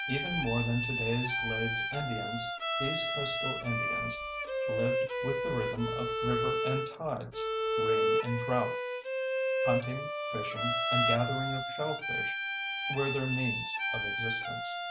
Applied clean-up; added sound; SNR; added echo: none; Bowed string instrument; -3 dB; none.